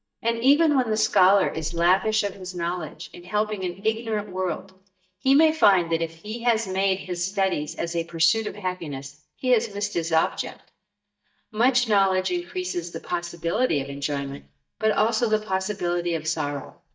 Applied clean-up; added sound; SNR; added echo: neural mask model DeepFilterNet 3.